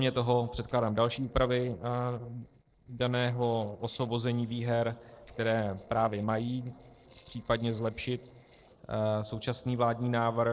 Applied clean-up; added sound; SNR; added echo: neural separator model SepFormer DNS4.